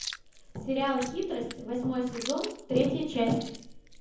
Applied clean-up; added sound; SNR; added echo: none; Chewing, mastication; 13 dB; reverberation time 0.7 s.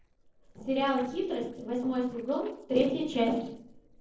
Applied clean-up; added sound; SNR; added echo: neural separator model SepFormer DNS4.